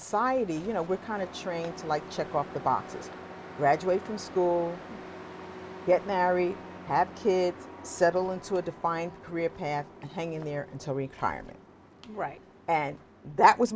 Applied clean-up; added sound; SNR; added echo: none; Truck; 15 dB; none.